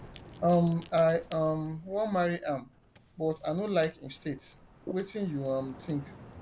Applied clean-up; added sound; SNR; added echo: none; Ocean; 19 dB; none.